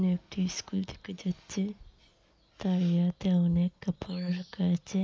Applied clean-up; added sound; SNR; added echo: none; none; none; none.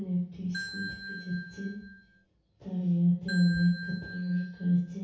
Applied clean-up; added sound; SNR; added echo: none; Ringtone / Bell; 11 dB; reverberation time 0.6 s.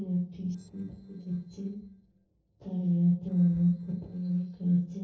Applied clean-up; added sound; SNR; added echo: neural separator model SepFormer DNS4.